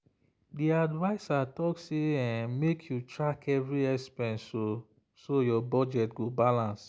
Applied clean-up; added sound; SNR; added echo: none; none; none; none.